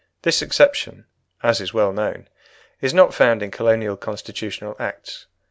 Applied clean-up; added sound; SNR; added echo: none; none; none; none.